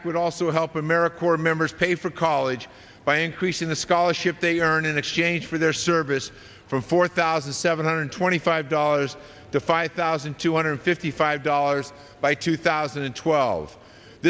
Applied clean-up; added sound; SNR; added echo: none; none; none; none.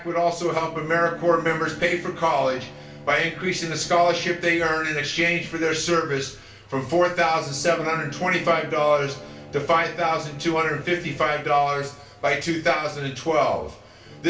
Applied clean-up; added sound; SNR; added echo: none; Bowed string instrument; 19 dB; reverberation time 0.3 s.